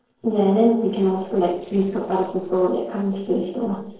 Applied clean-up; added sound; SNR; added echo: neural separator model SepFormer DNS4.